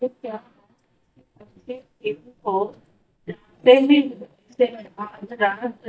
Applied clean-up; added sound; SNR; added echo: neural mask model DeepFilterNet 3.